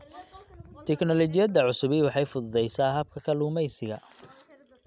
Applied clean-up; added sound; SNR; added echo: none; none; none; none.